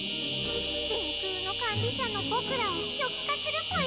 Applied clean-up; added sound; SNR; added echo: none; Insect; 1 dB; none.